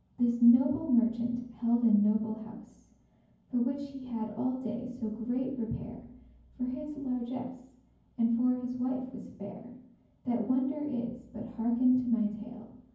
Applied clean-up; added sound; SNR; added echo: none; none; none; reverberation time 0.9 s.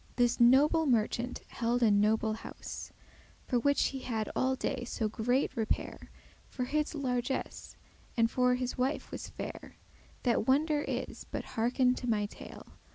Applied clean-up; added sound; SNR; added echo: none; none; none; none.